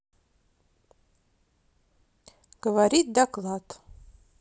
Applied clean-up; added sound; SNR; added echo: none; none; none; none.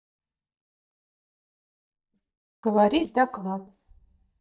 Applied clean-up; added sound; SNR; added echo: neural mask model DeepFilterNet 3.